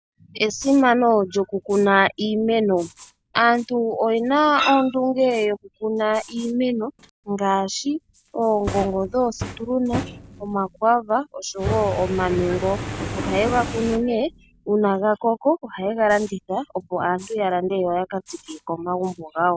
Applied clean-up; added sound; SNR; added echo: none; Fire; 14 dB; none.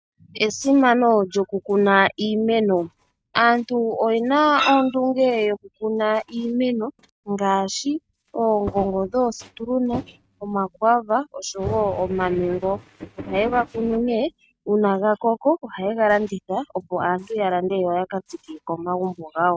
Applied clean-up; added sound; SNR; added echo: neural mask model RNNoise.